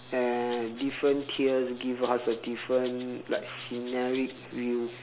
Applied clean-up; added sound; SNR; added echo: none; Rattle (instrument); 20 dB; none.